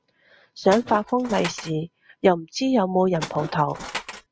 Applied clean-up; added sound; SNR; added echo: none; Tools; 11 dB; none.